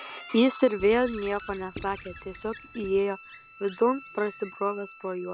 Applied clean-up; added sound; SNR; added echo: none; Squeak / Writing + Bowed string instrument; 16 dB; none.